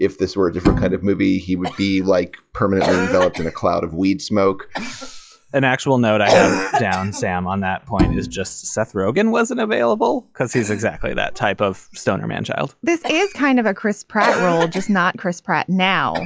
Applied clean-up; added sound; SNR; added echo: classical method log-MMSE.